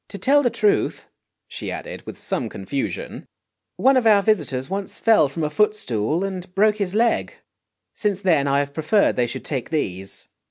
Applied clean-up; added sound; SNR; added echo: none; none; none; none.